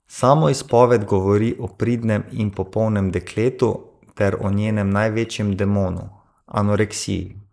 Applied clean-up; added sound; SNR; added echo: neural mask model Resemble Enhance denoiser.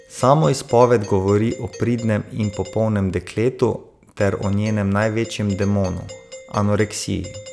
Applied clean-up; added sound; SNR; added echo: none; Doorbell; 20 dB; none.